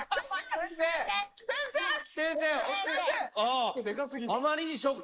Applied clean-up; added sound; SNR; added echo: neural mask model Resemble Enhance denoiser.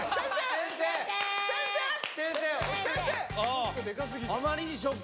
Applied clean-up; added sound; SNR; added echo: none; none; none; none.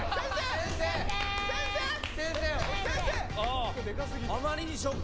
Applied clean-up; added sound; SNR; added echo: none; Subway, metro, underground; 3 dB; none.